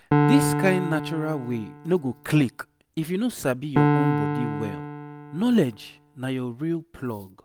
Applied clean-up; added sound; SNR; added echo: none; Piano; 1 dB; none.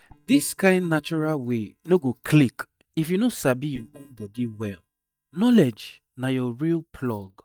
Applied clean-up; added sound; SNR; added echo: neural mask model DeepFilterNet 3.